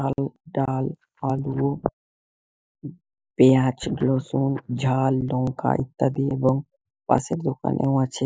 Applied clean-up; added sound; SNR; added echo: neural mask model Resemble Enhance denoiser.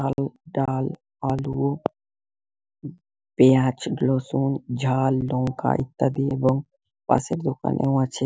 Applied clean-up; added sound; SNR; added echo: none; none; none; none.